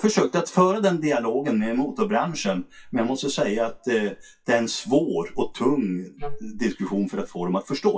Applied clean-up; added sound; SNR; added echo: classical method WPE with log-MMSE.